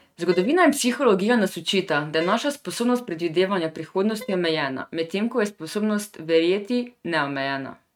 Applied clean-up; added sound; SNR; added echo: neural mask model RNNoise.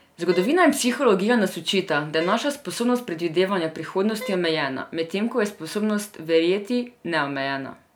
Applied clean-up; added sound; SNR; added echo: none; Wind instrument, woodwind instrument; 15 dB; none.